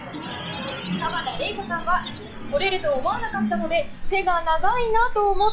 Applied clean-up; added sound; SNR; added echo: classical method log-MMSE.